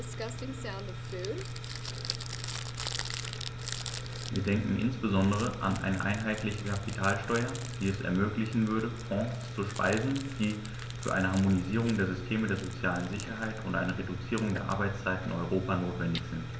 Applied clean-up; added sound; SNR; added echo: none; Crumpling, crinkling; 13 dB; none.